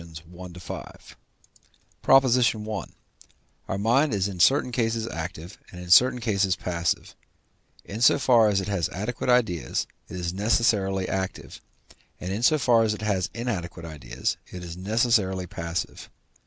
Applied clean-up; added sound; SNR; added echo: none; none; none; none.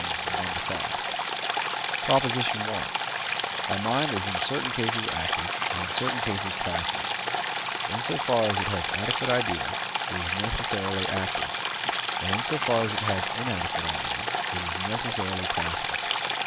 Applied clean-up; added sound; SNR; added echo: none; Stream; -3 dB; none.